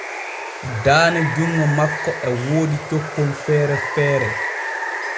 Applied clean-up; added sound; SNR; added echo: none; Water; 6 dB; none.